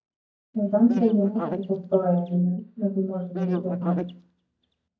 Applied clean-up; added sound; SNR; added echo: neural mask model DeepFilterNet 3.